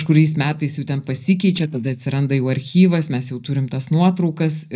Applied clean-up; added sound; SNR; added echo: neural mask model DeepFilterNet 3.